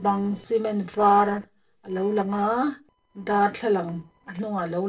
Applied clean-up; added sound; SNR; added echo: neural separator model SepFormer DNS4.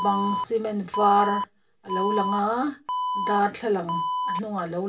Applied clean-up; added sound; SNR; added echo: none; Alarm; 3 dB; reverberation time 0.2 s.